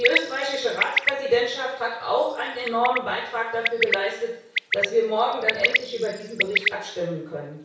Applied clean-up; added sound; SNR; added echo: none; Bird; 3 dB; reverberation time 0.6 s.